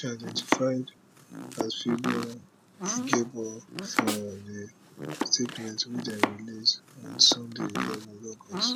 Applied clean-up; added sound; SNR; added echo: none; Domestic sounds, home sounds + Snare drum; 3 dB; none.